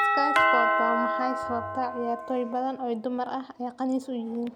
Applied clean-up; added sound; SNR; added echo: none; Doorbell; -2 dB; none.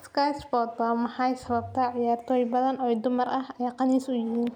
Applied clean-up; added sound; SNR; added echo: none; none; none; none.